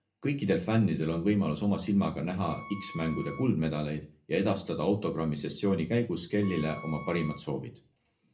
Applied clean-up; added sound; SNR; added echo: none; Wind instrument, woodwind instrument; 17 dB; reverberation time 0.3 s.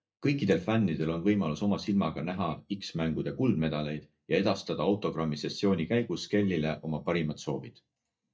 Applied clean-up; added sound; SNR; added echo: neural mask model DeepFilterNet 3.